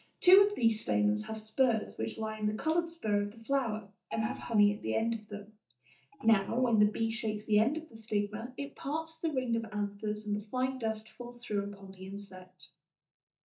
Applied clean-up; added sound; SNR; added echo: neural mask model DeepFilterNet 3.